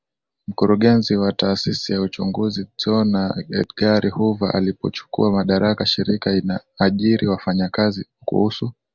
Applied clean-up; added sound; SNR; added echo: none; none; none; none.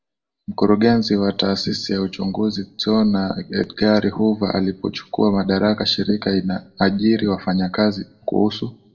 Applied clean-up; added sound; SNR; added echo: none; none; none; reverberation time 0.3 s.